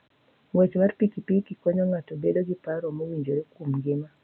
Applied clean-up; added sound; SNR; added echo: none; none; none; none.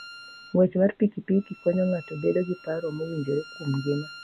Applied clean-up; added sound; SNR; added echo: none; Bowed string instrument; 20 dB; none.